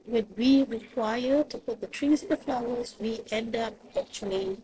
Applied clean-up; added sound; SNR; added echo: neural separator model SepFormer DNS4.